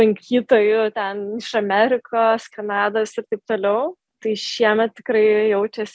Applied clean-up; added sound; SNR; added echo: none; none; none; none.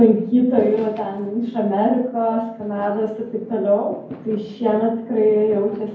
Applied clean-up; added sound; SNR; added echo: none; Fireworks; 20 dB; reverberation time 0.9 s.